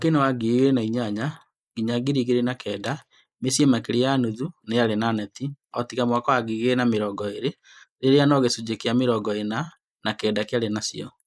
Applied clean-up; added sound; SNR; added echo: neural mask model Resemble Enhance denoiser.